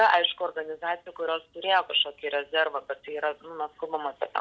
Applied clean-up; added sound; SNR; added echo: none; none; none; none.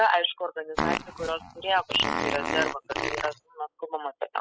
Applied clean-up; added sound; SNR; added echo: classical method spectral subtraction.